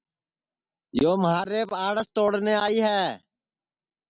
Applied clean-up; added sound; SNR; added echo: none; none; none; none.